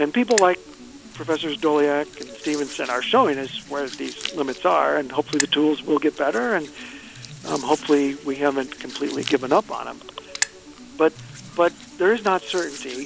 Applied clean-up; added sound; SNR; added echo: none; Hands; 13 dB; none.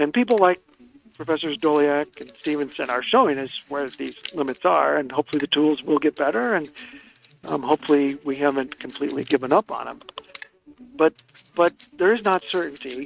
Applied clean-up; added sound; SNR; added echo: neural mask model RNNoise.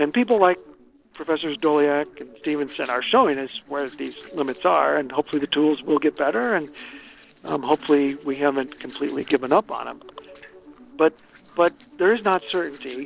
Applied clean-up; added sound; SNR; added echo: neural separator model SepFormer DNS4.